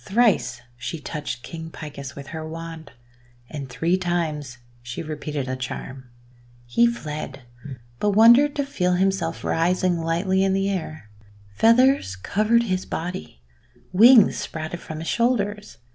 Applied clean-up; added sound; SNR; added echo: none; none; none; none.